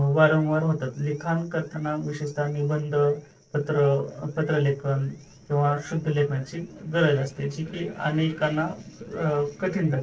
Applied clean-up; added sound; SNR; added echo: neural separator model SepFormer DNS4.